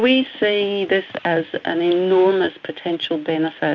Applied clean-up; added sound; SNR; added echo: none; none; none; none.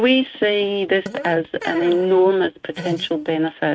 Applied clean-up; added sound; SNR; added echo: neural mask model RNNoise.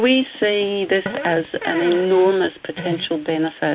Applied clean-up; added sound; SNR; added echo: none; Fart; 13 dB; none.